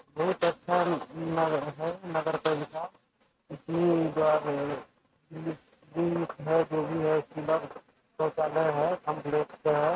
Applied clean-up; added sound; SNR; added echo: neural mask model RNNoise.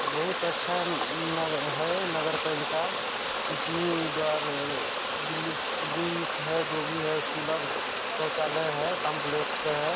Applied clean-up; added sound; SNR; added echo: none; Water; -1 dB; none.